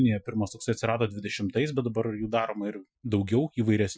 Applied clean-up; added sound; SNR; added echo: classical method Wiener filter.